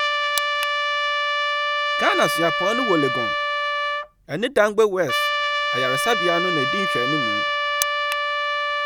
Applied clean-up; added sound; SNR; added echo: none; Trumpet; -3 dB; none.